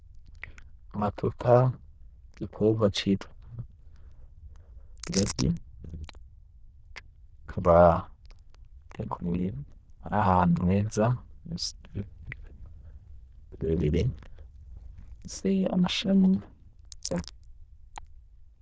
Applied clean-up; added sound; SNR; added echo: neural diffusion model UNIVERSE++.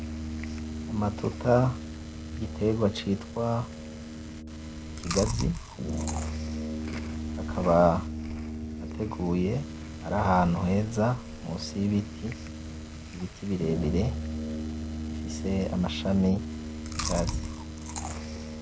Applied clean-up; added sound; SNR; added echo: none; Chewing, mastication + Brass instrument; 5 dB; none.